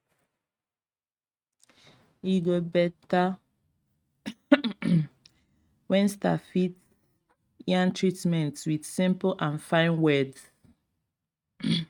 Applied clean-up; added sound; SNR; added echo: neural mask model RNNoise.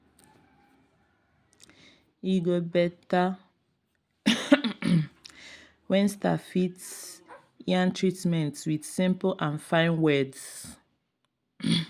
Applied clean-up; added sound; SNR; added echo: none; none; none; none.